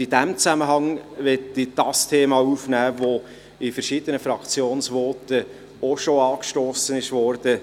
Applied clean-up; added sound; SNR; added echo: none; none; none; none.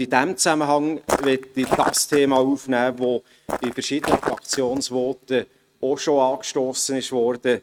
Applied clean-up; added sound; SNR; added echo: neural mask model RNNoise.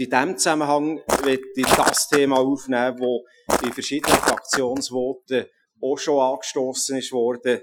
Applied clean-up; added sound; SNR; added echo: classical method Wiener filter.